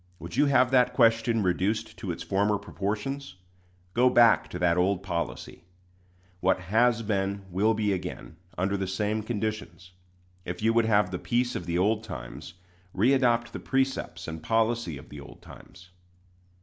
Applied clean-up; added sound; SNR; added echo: none; none; none; none.